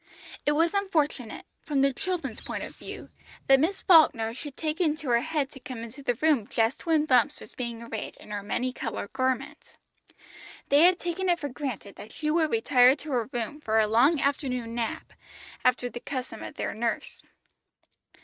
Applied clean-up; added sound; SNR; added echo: neural mask model RNNoise.